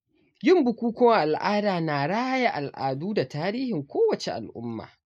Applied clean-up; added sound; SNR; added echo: neural mask model Resemble Enhance denoiser.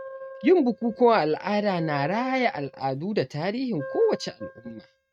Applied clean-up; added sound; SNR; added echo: neural mask model RNNoise.